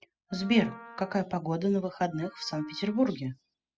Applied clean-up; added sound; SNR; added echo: classical method spectral subtraction.